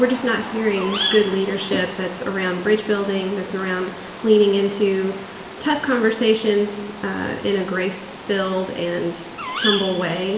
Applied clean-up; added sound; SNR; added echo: none; Bird vocalization, bird call, bird song; 10 dB; reverberation time 0.9 s.